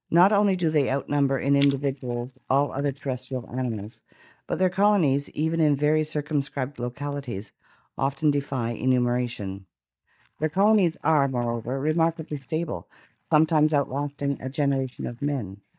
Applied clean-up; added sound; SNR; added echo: neural mask model DeepFilterNet 3.